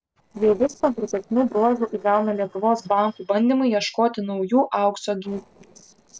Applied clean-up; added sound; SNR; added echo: neural separator model SepFormer DNS4.